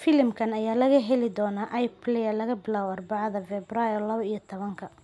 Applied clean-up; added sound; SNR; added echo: none; none; none; none.